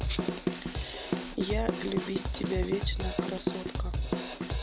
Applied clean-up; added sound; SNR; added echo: none; Drum kit; -4 dB; none.